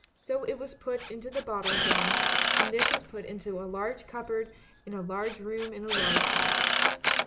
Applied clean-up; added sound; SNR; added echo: none; Drill; -5 dB; none.